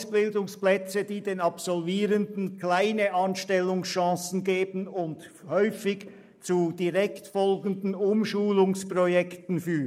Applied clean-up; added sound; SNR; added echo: neural mask model Resemble Enhance denoiser.